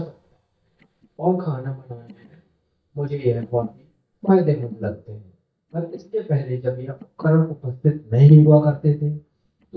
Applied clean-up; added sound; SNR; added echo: neural mask model DeepFilterNet 3.